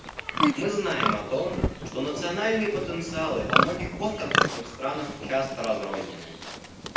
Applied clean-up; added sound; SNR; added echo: none; Livestock, farm animals, working animals; -1 dB; reverberation time 0.9 s.